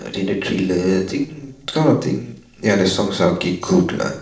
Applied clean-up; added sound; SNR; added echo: neural separator model SepFormer DNS4.